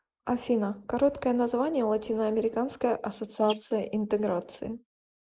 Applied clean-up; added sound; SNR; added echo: neural mask model Resemble Enhance denoiser.